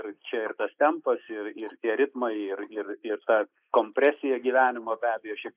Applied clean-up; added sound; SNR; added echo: neural mask model Resemble Enhance denoiser.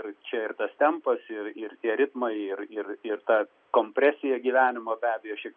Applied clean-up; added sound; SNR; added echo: none; none; none; none.